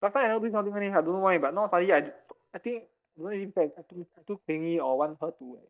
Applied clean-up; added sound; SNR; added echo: neural mask model DeepFilterNet 3.